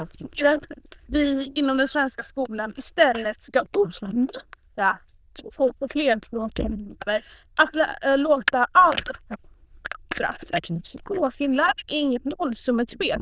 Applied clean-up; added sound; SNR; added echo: neural diffusion model UNIVERSE++.